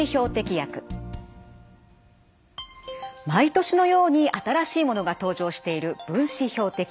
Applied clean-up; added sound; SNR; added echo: none; none; none; none.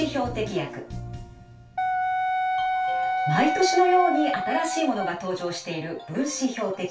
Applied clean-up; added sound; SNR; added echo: none; Wind instrument, woodwind instrument; -1 dB; reverberation time 0.3 s.